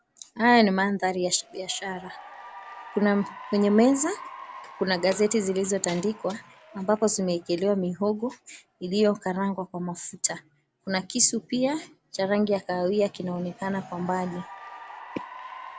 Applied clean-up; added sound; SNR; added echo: none; Applause / Cheering; 19 dB; none.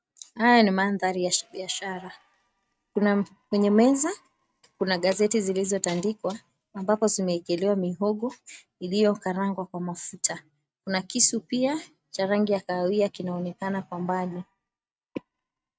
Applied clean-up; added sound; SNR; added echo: neural mask model RNNoise.